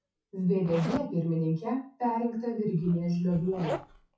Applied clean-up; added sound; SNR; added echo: classical method WPE with log-MMSE.